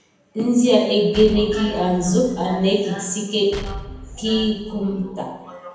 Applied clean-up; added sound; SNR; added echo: none; Explosion; 15 dB; reverberation time 0.9 s.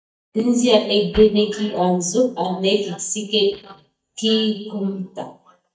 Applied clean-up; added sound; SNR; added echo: neural mask model DeepFilterNet 3.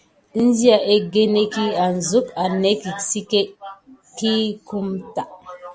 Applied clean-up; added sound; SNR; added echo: none; none; none; none.